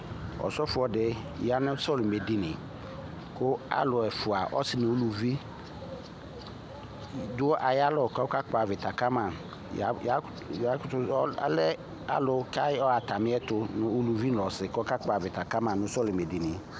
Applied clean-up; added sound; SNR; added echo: none; none; none; none.